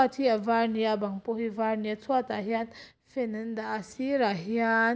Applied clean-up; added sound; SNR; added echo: none; none; none; none.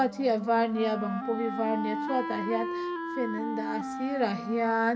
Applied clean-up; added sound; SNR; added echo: none; Wind instrument, woodwind instrument; 5 dB; reverberation time 1.1 s.